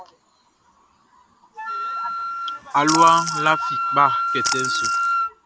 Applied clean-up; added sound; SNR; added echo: none; Splash, splatter + Wind instrument, woodwind instrument; 2 dB; none.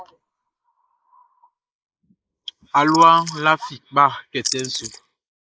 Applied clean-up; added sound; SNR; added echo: neural mask model Resemble Enhance denoiser.